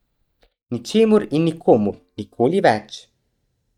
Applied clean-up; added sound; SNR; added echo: neural mask model DeepFilterNet 3.